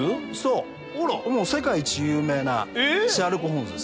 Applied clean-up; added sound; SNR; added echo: none; none; none; none.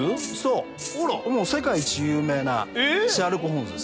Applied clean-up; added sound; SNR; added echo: none; Rattle (instrument); 13 dB; none.